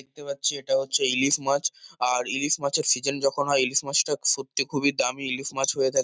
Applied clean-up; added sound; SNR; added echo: none; none; none; none.